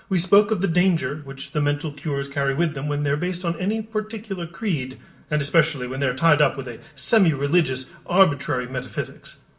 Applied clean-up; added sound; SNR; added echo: none; none; none; reverberation time 0.8 s.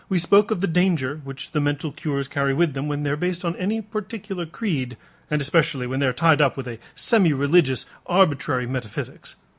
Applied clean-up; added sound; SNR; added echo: none; none; none; none.